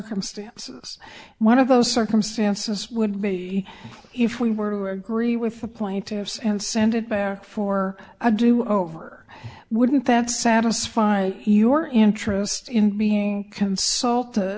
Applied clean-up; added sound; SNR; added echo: none; none; none; none.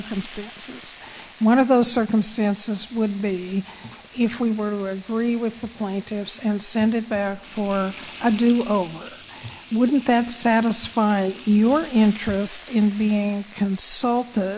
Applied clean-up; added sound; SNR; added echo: none; Frying (food); 19 dB; none.